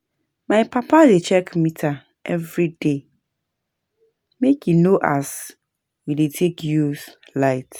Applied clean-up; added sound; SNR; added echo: none; none; none; none.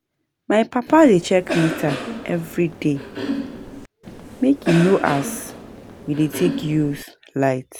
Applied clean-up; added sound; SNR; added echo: none; Cough; 8 dB; none.